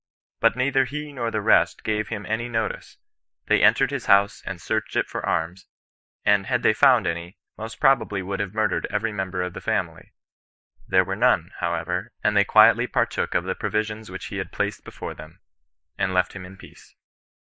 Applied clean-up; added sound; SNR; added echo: neural mask model Resemble Enhance denoiser.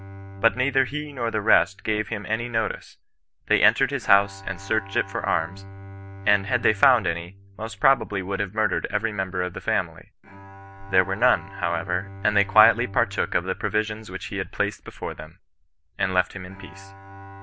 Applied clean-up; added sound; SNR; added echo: none; Bowed string instrument; 17 dB; none.